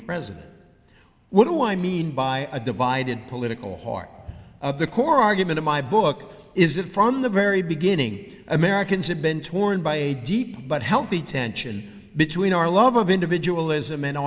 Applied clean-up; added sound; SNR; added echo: none; none; none; none.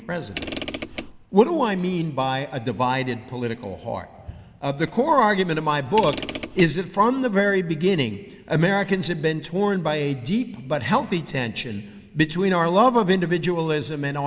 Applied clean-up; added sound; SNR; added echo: none; Mechanisms / Car; 11 dB; none.